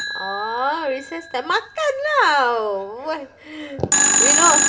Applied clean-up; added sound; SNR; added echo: none; Telephone; -1 dB; reverberation time 0.4 s.